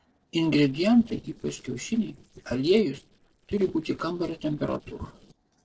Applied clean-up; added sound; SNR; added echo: neural separator model SepFormer DNS4.